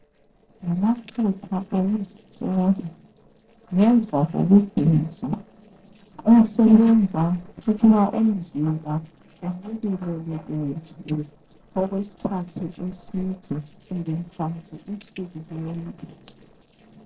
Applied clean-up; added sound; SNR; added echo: neural separator model SepFormer DNS4.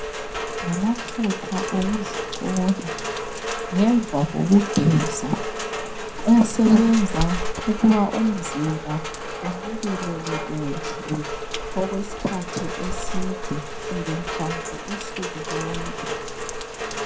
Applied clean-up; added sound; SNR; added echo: none; Rain; 5 dB; reverberation time 0.2 s.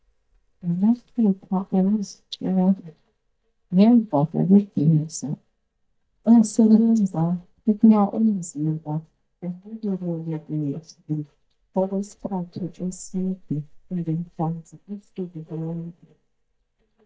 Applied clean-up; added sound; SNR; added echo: neural mask model DeepFilterNet 3.